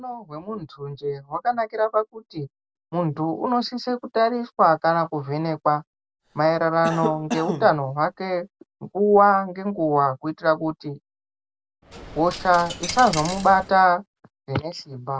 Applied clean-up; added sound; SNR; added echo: none; Cough + Coin (dropping); 10 dB; none.